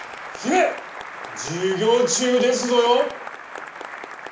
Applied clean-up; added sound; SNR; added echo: none; Applause; 13 dB; reverberation time 0.4 s.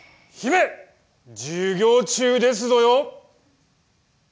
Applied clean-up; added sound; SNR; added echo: none; none; none; none.